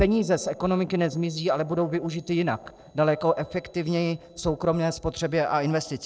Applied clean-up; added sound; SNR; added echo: neural separator model SepFormer DNS4.